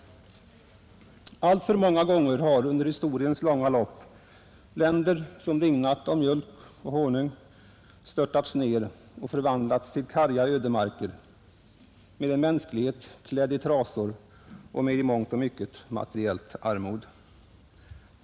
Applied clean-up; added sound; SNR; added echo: none; none; none; none.